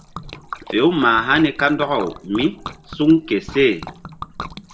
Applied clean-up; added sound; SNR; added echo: none; Liquid; 15 dB; none.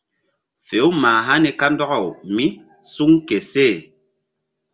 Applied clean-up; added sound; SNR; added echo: none; none; none; none.